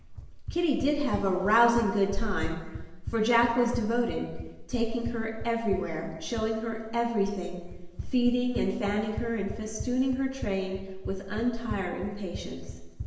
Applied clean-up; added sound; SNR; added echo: none; Run; 13 dB; reverberation time 1.0 s.